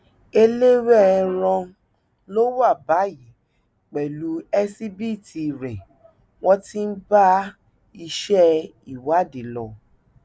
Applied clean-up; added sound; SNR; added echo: none; none; none; none.